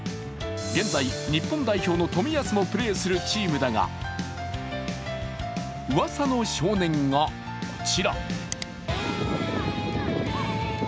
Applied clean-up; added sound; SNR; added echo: none; none; none; none.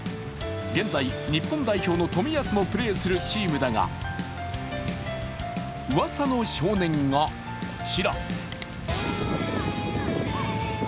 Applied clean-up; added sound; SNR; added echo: none; Thunder / Rain; 14 dB; none.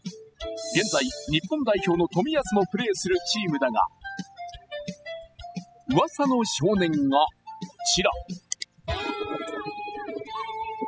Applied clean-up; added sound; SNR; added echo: classical method spectral subtraction.